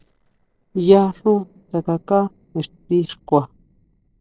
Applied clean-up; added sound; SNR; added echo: neural separator model SepFormer DNS4.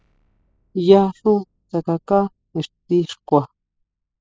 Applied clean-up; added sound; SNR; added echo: classical method spectral subtraction.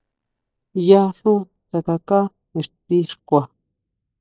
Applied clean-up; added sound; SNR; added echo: neural mask model DeepFilterNet 3.